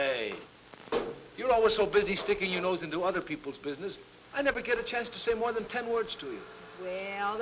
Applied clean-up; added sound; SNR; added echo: none; none; none; none.